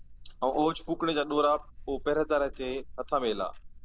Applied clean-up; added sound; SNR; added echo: none; Clock; 14 dB; none.